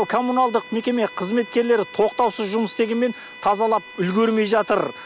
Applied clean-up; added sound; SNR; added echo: none; Bowed string instrument; 19 dB; none.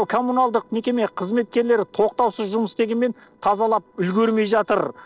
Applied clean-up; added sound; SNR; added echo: neural separator model SepFormer DNS4.